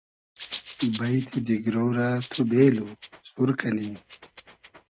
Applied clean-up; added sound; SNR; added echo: neural mask model RNNoise.